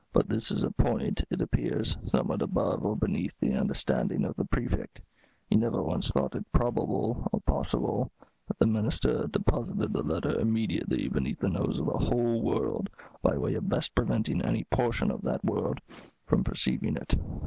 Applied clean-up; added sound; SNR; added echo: none; none; none; none.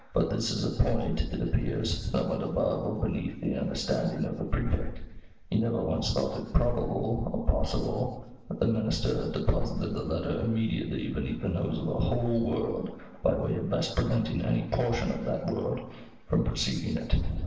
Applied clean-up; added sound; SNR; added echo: none; none; none; reverberation time 1.0 s.